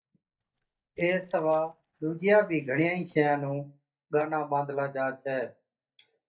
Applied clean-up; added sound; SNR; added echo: neural mask model DeepFilterNet 3.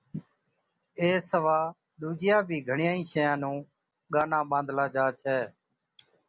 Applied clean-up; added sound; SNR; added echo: none; none; none; none.